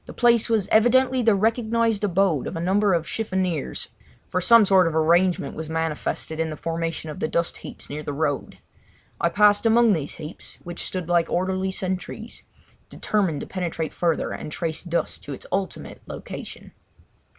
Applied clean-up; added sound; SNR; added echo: none; none; none; none.